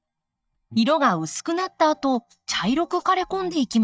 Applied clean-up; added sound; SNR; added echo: neural mask model DeepFilterNet 3.